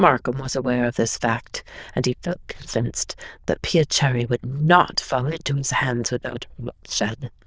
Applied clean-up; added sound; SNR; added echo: neural diffusion model UNIVERSE++.